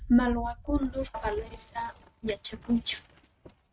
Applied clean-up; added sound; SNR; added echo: neural mask model RNNoise.